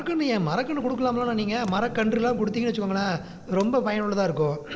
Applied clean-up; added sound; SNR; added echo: none; Boom + Fire; 16 dB; none.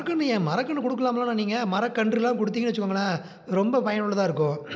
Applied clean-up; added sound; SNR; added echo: none; none; none; none.